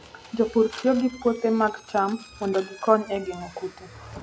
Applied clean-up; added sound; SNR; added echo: none; Mechanisms + Squeak / Slam; 20 dB; none.